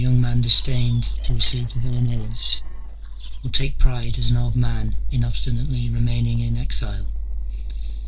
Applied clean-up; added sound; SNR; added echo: neural separator model SepFormer DNS4.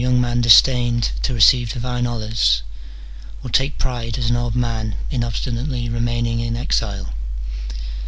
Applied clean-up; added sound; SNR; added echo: none; none; none; none.